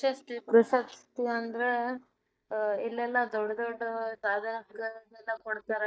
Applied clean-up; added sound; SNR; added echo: neural mask model DeepFilterNet 3.